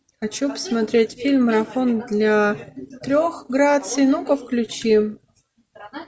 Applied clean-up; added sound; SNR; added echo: none; none; none; none.